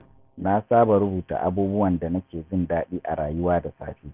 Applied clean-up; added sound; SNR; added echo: none; none; none; none.